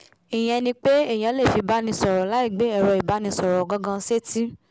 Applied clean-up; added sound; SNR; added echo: none; none; none; none.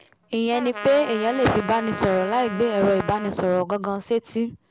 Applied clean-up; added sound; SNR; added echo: none; Trumpet; 12 dB; none.